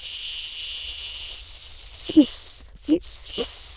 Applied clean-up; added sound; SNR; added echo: neural diffusion model UNIVERSE++.